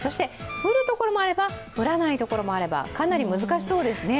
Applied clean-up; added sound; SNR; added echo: none; Wind instrument, woodwind instrument; 11 dB; none.